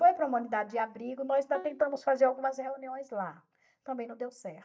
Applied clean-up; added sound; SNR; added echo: neural mask model DeepFilterNet 3.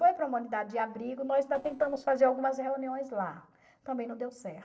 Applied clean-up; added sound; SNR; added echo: neural separator model SepFormer DNS4.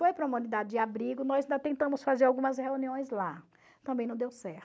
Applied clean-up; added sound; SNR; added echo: none; none; none; none.